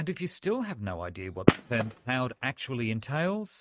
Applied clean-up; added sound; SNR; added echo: neural mask model RNNoise.